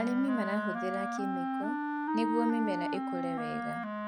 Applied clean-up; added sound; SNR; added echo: none; Wind instrument, woodwind instrument; -1 dB; none.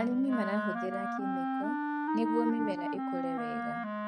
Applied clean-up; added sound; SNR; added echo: neural mask model RNNoise.